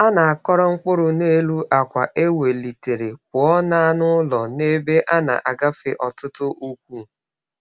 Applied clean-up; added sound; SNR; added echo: none; none; none; none.